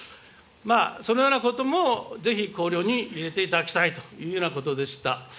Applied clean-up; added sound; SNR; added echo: none; none; none; none.